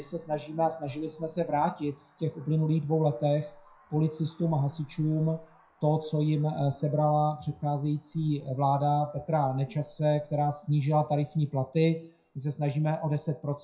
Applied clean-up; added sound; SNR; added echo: classical method WPE with log-MMSE.